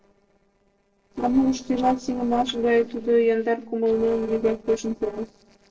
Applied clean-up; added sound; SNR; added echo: neural separator model SepFormer DNS4.